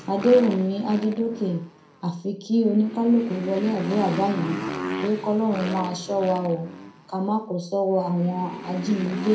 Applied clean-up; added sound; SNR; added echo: none; Motorcycle; 11 dB; reverberation time 0.4 s.